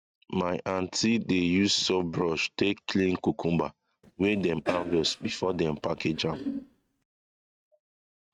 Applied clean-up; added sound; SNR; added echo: neural mask model RNNoise.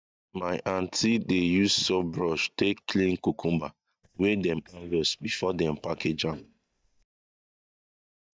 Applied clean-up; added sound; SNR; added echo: neural mask model DeepFilterNet 3.